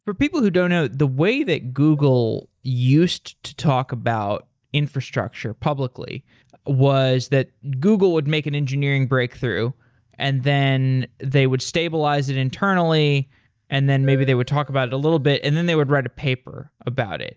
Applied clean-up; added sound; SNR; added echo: neural mask model DeepFilterNet 3.